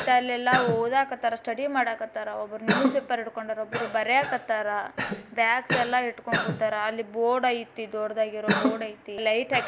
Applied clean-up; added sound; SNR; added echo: none; Cough; 6 dB; none.